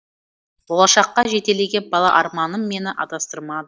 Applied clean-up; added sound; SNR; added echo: neural mask model DeepFilterNet 3.